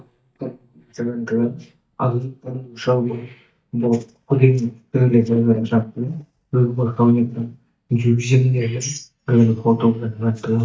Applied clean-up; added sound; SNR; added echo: neural mask model DeepFilterNet 3.